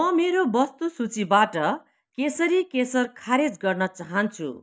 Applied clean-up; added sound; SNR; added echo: none; none; none; none.